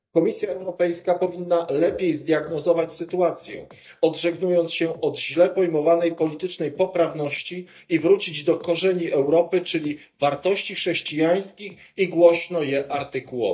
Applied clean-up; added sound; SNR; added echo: neural mask model DeepFilterNet 3.